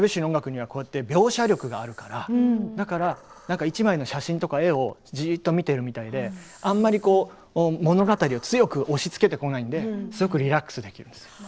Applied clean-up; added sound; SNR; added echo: neural separator model SepFormer DNS4.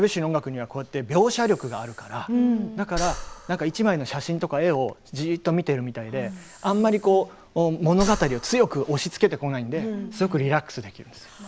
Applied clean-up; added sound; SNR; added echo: none; Breathing; 16 dB; none.